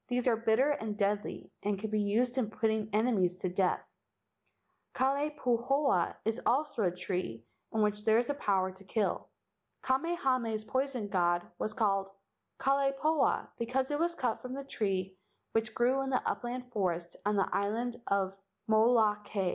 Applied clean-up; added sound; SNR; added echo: none; none; none; none.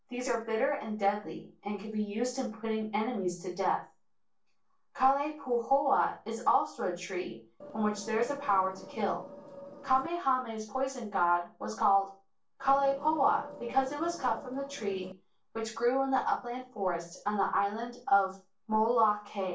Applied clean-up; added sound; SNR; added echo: neural separator model SepFormer DNS4.